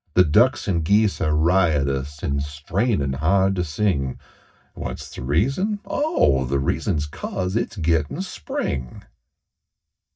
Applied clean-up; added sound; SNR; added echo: neural mask model DeepFilterNet 3.